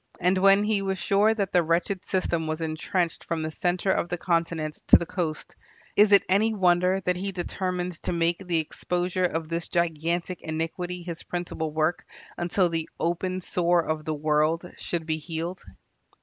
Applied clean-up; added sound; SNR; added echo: none; none; none; none.